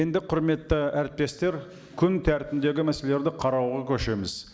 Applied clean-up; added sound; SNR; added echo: none; none; none; none.